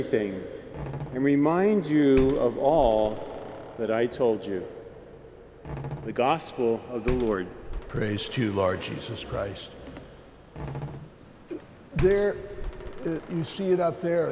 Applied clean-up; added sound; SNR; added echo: none; Slam; 12 dB; none.